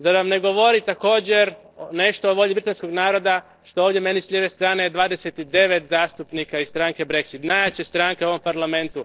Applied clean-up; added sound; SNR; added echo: neural separator model SepFormer DNS4.